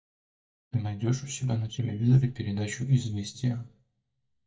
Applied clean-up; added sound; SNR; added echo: neural mask model DeepFilterNet 3.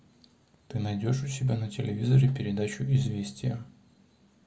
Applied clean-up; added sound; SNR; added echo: none; none; none; none.